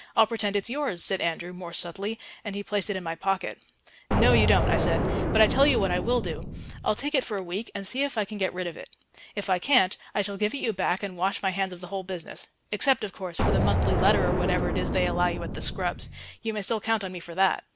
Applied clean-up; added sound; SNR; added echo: none; Explosion; -2 dB; none.